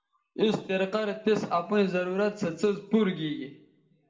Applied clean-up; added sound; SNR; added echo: none; none; none; reverberation time 0.6 s.